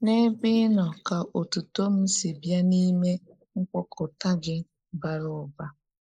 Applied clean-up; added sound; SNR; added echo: neural mask model Resemble Enhance denoiser.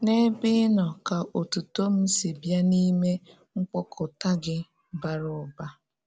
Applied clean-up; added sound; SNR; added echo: none; none; none; none.